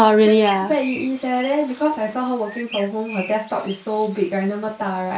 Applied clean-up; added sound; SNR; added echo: neural mask model Resemble Enhance denoiser.